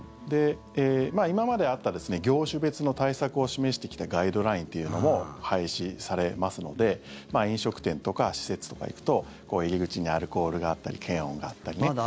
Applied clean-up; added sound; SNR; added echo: none; none; none; none.